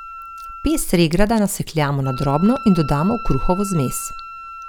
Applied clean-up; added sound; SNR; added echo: none; Wind instrument, woodwind instrument; 14 dB; none.